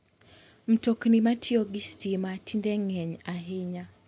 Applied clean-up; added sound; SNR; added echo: none; none; none; none.